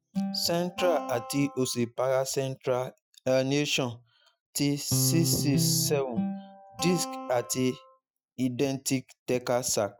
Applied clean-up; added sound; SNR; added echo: classical method Wiener filter.